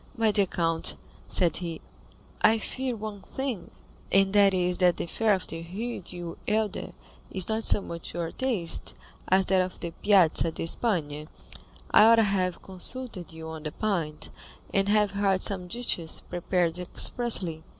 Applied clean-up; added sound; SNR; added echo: none; none; none; none.